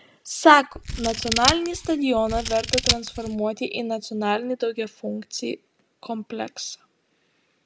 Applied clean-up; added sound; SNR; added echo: none; Scissors; 3 dB; none.